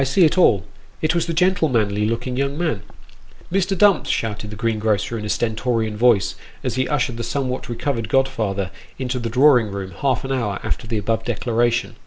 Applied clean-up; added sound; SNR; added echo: none; none; none; none.